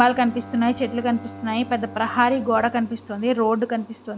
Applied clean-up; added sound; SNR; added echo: none; Bowed string instrument; 18 dB; none.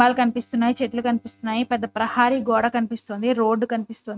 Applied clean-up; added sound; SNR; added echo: neural mask model RNNoise.